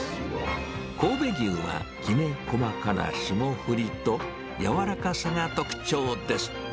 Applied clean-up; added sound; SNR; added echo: none; none; none; none.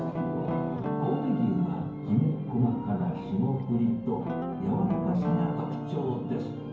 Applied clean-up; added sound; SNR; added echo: none; Guitar; 6 dB; reverberation time 0.9 s.